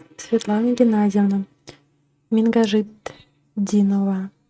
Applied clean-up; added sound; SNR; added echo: neural mask model RNNoise.